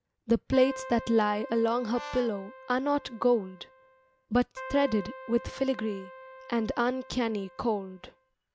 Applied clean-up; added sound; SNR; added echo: none; Brass instrument + Keyboard (musical); 15 dB; none.